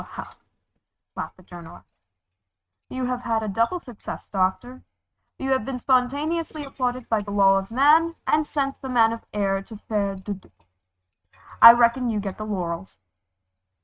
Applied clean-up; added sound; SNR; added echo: neural mask model RNNoise.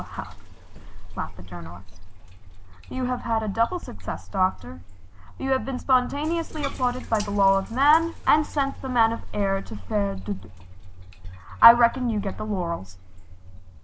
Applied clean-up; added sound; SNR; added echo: none; Bathtub (filling or washing); 9 dB; none.